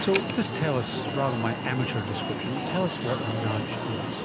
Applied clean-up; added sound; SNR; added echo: none; Alarm; 1 dB; none.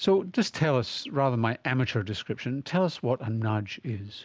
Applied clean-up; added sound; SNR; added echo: none; none; none; none.